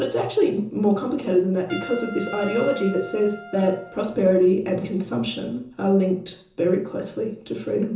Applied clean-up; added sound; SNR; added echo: none; Trumpet; 19 dB; reverberation time 0.6 s.